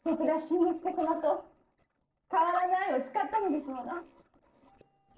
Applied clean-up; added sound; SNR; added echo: neural separator model SepFormer DNS4.